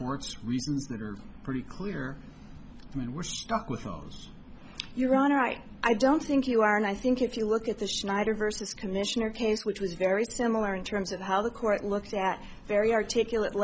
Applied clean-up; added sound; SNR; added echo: none; none; none; none.